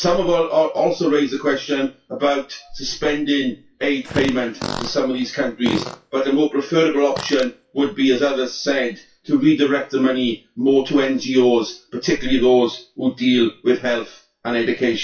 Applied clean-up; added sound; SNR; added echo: classical method WPE with log-MMSE.